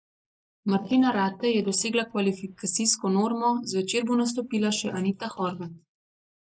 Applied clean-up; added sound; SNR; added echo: neural mask model Resemble Enhance denoiser.